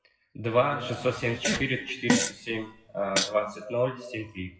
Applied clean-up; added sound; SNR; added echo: classical method WPE with log-MMSE.